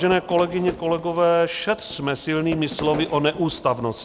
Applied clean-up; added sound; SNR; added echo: none; Fire / Fireworks; 14 dB; none.